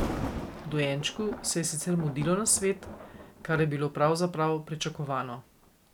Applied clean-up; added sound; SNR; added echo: none; Thunder; 10 dB; none.